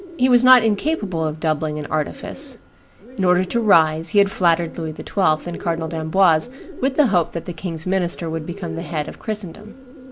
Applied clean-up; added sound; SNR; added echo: none; Bird; 17 dB; none.